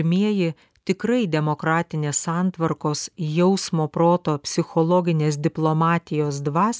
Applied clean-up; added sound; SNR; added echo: none; none; none; none.